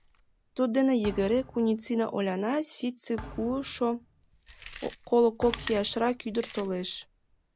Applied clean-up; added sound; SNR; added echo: none; Chewing, mastication + Thump, thud; 16 dB; none.